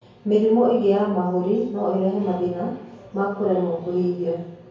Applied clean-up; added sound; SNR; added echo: none; none; none; reverberation time 0.6 s.